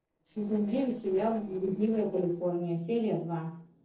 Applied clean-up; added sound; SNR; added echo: neural separator model SepFormer DNS4.